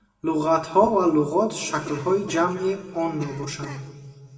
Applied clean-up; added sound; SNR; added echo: none; Cough; 17 dB; reverberation time 2.0 s.